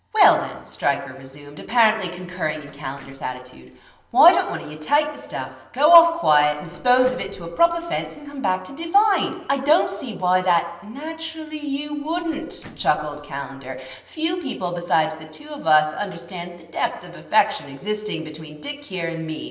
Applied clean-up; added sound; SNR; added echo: neural separator model SepFormer DNS4.